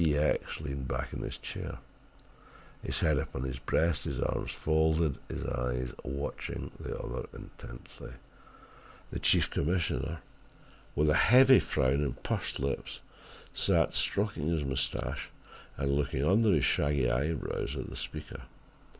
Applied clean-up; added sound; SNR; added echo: none; none; none; none.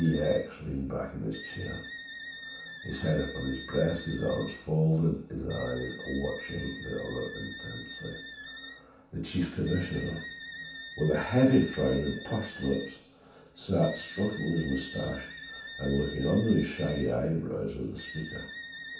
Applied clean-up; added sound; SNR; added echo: none; Wind instrument, woodwind instrument; 13 dB; reverberation time 0.7 s.